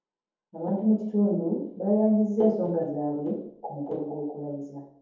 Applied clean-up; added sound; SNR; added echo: none; none; none; reverberation time 0.7 s.